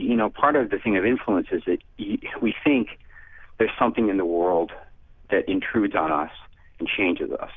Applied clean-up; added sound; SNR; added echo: none; none; none; none.